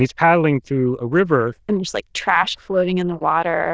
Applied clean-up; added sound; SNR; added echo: neural diffusion model UNIVERSE++.